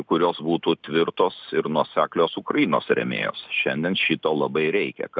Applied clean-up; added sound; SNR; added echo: none; none; none; none.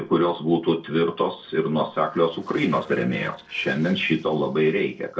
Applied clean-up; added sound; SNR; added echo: neural separator model SepFormer DNS4.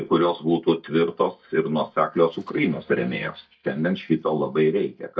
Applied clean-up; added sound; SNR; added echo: neural mask model DeepFilterNet 3.